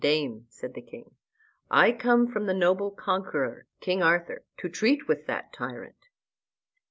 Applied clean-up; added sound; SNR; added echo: none; none; none; none.